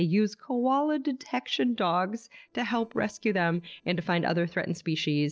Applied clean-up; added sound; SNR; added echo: neural separator model SepFormer DNS4.